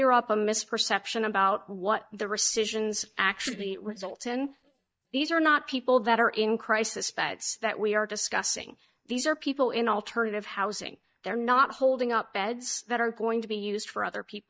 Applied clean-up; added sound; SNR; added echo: neural mask model DeepFilterNet 3.